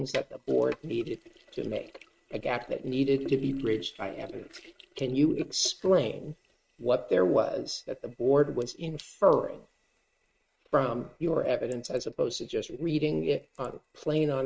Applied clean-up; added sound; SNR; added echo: neural mask model RNNoise.